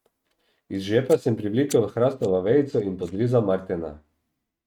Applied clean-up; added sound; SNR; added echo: neural mask model RNNoise.